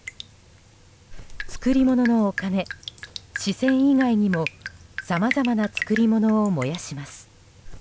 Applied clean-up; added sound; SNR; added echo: none; Drip; 12 dB; none.